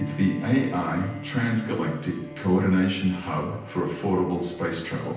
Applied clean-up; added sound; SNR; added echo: none; Bowed string instrument; 15 dB; reverberation time 0.9 s.